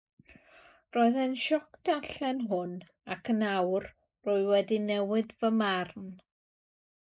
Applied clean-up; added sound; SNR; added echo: neural mask model Resemble Enhance denoiser.